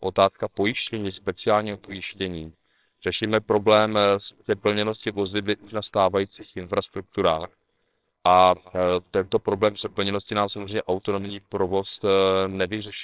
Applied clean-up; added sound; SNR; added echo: neural separator model SepFormer WHAMR!.